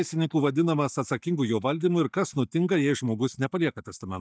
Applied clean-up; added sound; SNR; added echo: neural mask model DeepFilterNet 3.